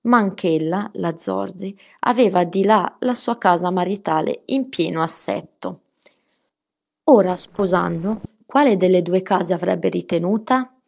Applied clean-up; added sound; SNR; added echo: neural separator model SepFormer DNS4.